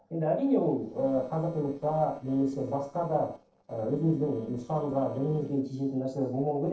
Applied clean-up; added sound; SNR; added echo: neural separator model SepFormer DNS4.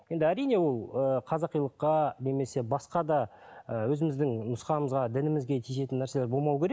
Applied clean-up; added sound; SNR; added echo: none; none; none; none.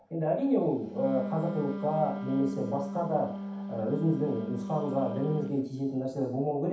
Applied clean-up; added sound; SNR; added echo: none; Wind instrument, woodwind instrument; 8 dB; reverberation time 0.7 s.